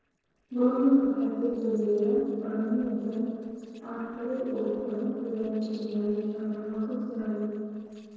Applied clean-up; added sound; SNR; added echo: neural separator model SepFormer DNS4.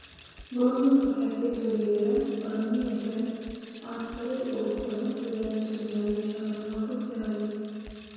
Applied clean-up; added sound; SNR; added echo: none; Bicycle; 17 dB; reverberation time 2.2 s.